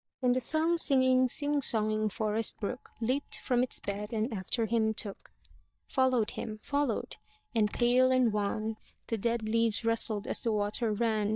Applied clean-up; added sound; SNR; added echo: neural mask model DeepFilterNet 3.